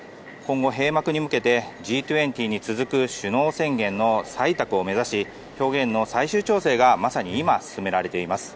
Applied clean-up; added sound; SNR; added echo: none; none; none; none.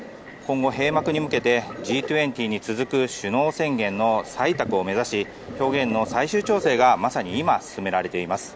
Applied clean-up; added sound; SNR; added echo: none; Sink (filling or washing); 14 dB; none.